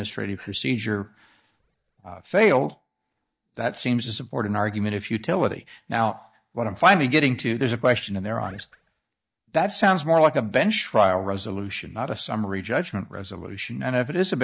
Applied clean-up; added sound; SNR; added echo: neural mask model DeepFilterNet 3.